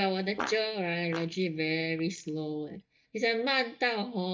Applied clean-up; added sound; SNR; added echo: neural mask model DeepFilterNet 3.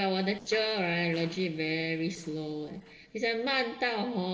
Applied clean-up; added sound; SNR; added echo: neural separator model SepFormer DNS4.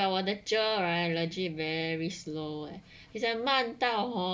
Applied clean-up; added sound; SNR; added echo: none; none; none; none.